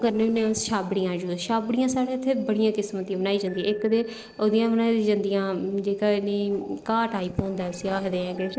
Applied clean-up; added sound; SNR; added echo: neural separator model SepFormer DNS4.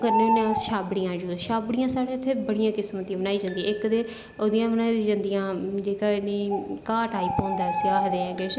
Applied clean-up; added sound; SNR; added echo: none; Bird + Bicycle bell; 4 dB; none.